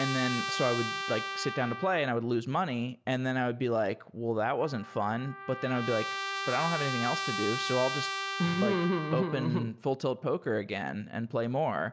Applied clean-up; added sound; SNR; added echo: none; Trumpet; 7 dB; none.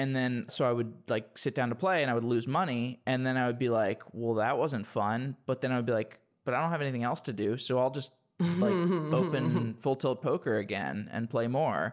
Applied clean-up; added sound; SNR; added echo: none; none; none; none.